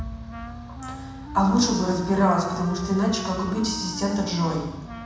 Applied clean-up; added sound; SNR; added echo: none; Wind instrument, woodwind instrument; 13 dB; reverberation time 1.1 s.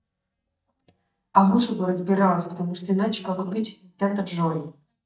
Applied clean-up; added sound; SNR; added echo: neural mask model DeepFilterNet 3.